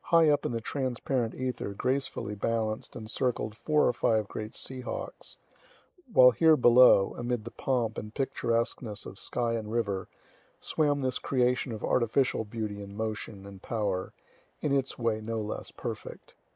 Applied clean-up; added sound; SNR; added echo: neural mask model Resemble Enhance denoiser.